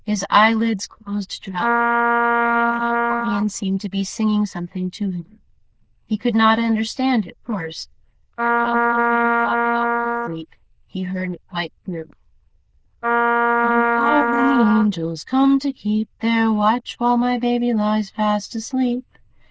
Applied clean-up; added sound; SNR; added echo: neural diffusion model UNIVERSE++.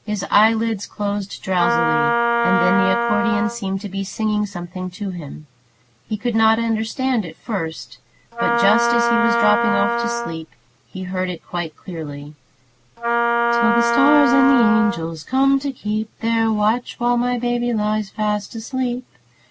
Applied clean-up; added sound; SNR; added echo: none; Wind instrument, woodwind instrument; -1 dB; none.